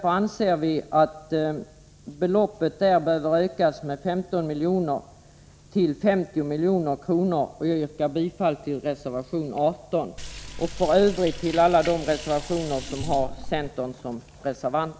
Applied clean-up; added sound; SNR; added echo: none; Liquid; 10 dB; none.